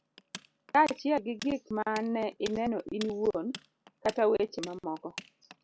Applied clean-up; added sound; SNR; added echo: none; Tools; 17 dB; none.